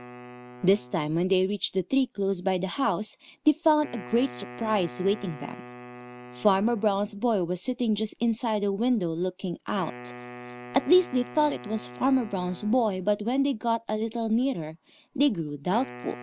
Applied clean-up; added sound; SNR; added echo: none; Wind instrument, woodwind instrument; 18 dB; none.